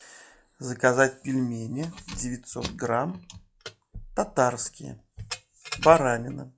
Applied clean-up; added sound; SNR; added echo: classical method log-MMSE.